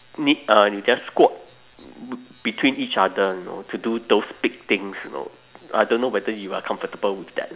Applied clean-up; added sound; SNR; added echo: none; none; none; none.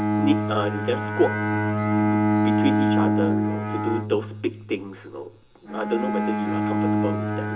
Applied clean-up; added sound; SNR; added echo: none; Bowed string instrument; -5 dB; reverberation time 0.2 s.